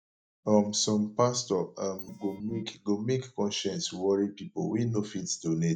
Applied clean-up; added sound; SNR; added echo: neural mask model DeepFilterNet 3.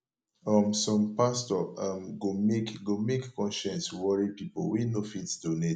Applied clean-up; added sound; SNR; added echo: none; none; none; none.